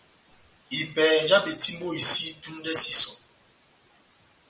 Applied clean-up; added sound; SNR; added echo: none; none; none; none.